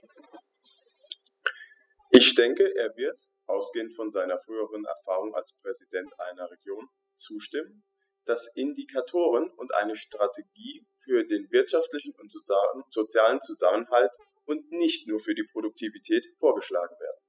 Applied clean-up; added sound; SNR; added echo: classical method spectral subtraction.